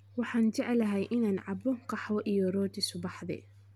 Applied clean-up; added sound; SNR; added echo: none; none; none; none.